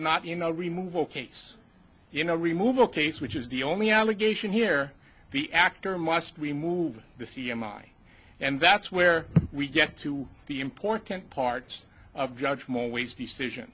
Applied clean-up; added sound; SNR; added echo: none; none; none; none.